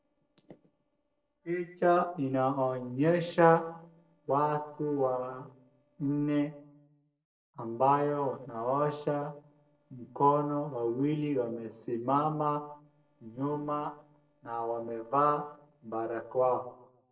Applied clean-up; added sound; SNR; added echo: neural separator model SepFormer DNS4.